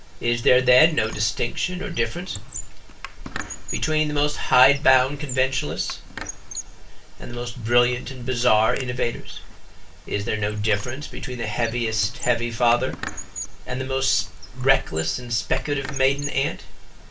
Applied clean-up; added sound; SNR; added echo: none; Squeak; 16 dB; reverberation time 0.2 s.